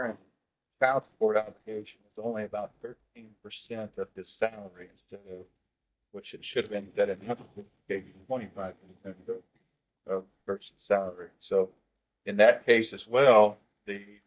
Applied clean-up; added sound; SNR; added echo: neural mask model DeepFilterNet 3.